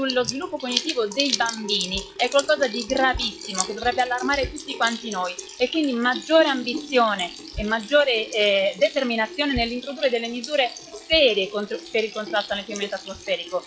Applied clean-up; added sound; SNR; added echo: classical method log-MMSE.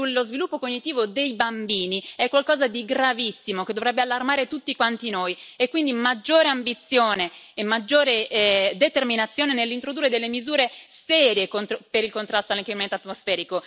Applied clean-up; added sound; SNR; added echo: none; none; none; none.